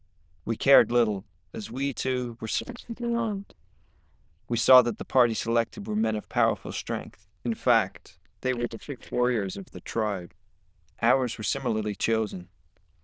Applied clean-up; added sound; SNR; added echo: neural diffusion model UNIVERSE++.